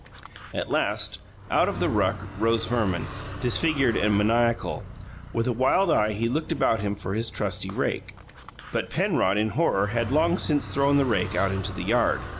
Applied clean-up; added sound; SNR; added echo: none; Car; 12 dB; none.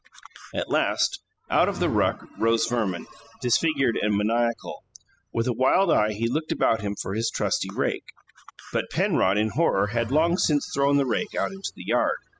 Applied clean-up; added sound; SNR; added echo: classical method spectral subtraction.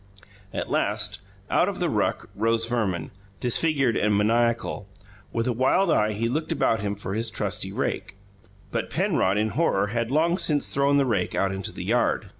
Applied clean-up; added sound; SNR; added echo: none; none; none; none.